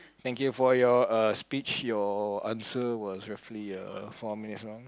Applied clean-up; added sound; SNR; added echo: none; none; none; none.